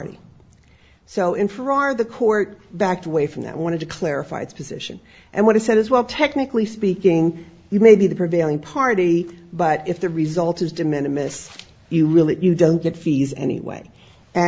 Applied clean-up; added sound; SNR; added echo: none; none; none; none.